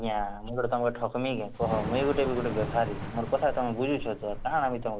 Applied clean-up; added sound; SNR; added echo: none; Thunder / Rain; 8 dB; none.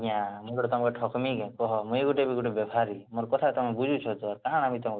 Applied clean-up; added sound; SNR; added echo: none; none; none; none.